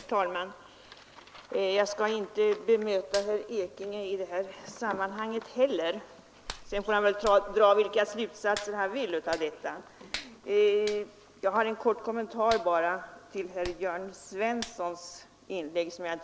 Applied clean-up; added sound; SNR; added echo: none; Hands; 19 dB; none.